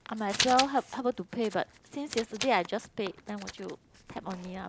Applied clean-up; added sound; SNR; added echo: none; Writing; 8 dB; none.